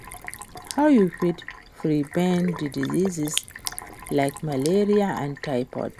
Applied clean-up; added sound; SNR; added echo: none; Sink (filling or washing); 13 dB; none.